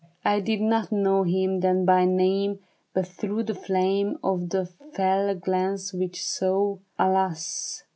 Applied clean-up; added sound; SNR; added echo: none; none; none; none.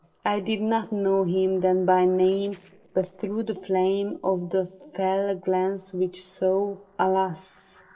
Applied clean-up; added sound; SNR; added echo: neural separator model SepFormer DNS4.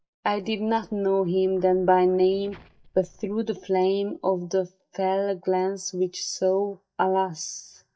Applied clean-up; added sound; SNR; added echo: neural mask model DeepFilterNet 3.